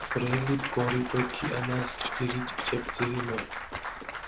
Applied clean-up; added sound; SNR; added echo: none; Applause / Cheering / Clapping; 3 dB; none.